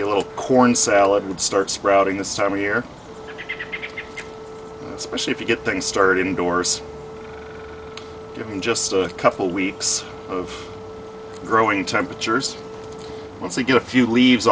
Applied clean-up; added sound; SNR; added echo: none; Organ; 17 dB; none.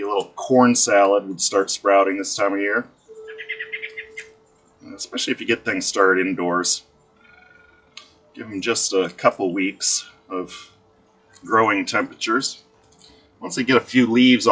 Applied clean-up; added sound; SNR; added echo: classical method log-MMSE.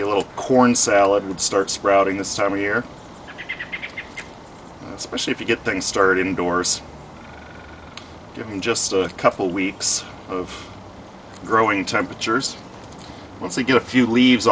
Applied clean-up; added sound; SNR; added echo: none; none; none; none.